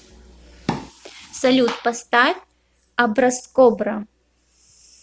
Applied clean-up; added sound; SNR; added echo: none; none; none; none.